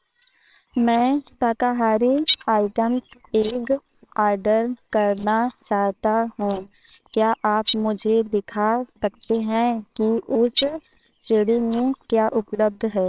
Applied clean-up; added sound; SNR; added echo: neural separator model SepFormer WHAMR!.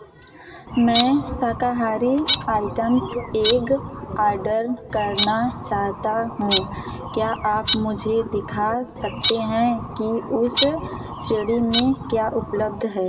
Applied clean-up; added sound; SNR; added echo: none; Bird; 5 dB; reverberation time 1.4 s.